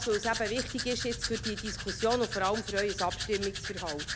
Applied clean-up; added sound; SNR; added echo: none; Domestic sounds, home sounds; 4 dB; none.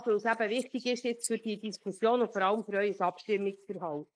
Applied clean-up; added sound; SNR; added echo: neural mask model Resemble Enhance denoiser.